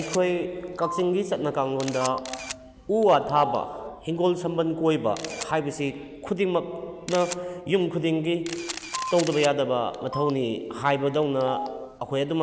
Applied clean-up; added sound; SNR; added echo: none; Camera + Telephone; 13 dB; none.